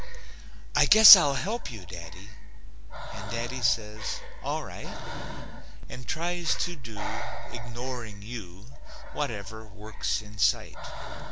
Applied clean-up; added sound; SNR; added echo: none; Breathing; -2 dB; none.